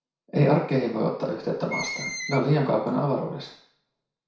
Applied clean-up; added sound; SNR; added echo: none; Screech; 11 dB; reverberation time 0.6 s.